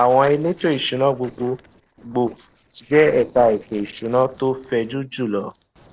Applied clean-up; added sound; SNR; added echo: neural separator model SepFormer DNS4.